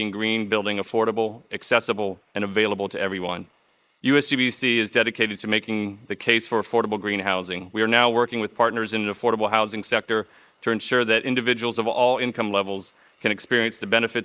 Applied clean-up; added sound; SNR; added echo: neural mask model Resemble Enhance denoiser.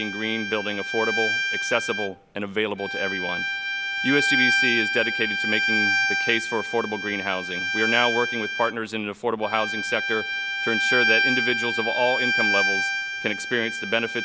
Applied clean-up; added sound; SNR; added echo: none; Bowed string instrument; -1 dB; none.